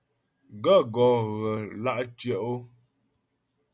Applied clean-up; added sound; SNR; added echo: none; none; none; none.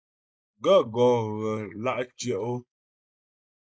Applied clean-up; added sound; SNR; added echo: neural mask model Resemble Enhance denoiser.